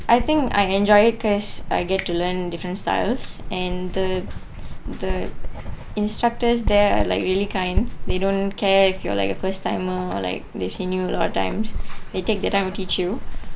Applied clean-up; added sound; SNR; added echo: none; Writing; 4 dB; none.